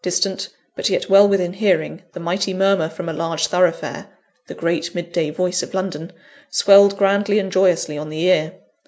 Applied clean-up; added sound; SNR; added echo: none; none; none; none.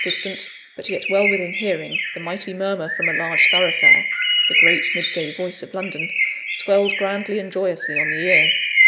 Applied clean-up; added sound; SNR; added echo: none; Bird; -4 dB; none.